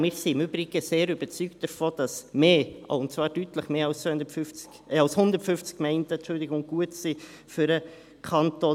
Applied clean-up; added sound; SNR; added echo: none; none; none; none.